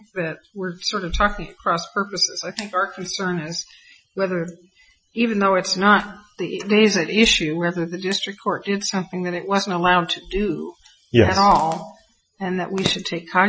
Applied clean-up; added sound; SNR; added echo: classical method Wiener filter.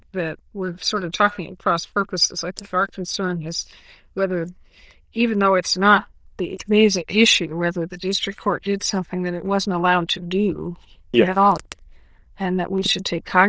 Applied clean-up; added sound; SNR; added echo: neural diffusion model UNIVERSE++.